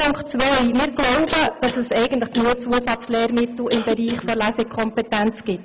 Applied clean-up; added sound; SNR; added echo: none; Cough; 14 dB; none.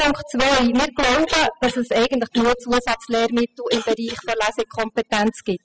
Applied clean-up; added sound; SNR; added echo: classical method spectral subtraction.